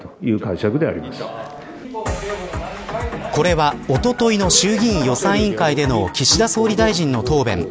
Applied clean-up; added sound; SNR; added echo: none; none; none; none.